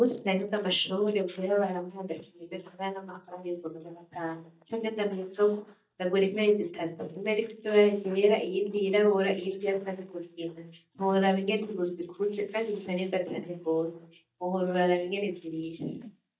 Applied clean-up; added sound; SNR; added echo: neural mask model DeepFilterNet 3.